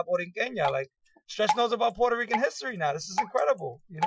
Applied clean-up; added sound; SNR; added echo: classical method Wiener filter.